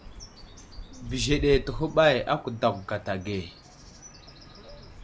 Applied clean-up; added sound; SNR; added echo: none; Bird; 11 dB; none.